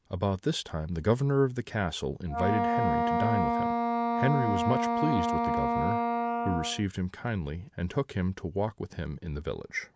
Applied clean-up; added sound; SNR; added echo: none; Wind instrument, woodwind instrument; 0 dB; none.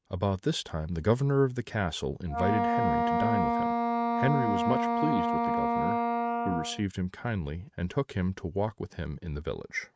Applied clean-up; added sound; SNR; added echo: neural mask model RNNoise.